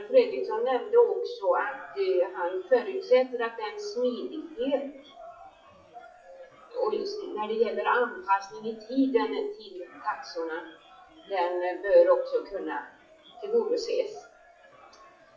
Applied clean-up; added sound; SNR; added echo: classical method WPE with log-MMSE.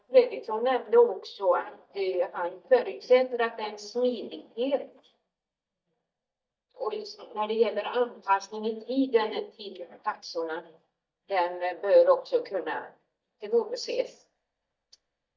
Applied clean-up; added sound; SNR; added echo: neural mask model DeepFilterNet 3.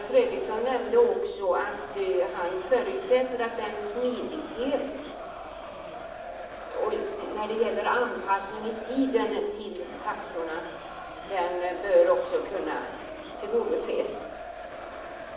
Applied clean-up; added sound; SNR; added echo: none; Crowd; 12 dB; reverberation time 0.8 s.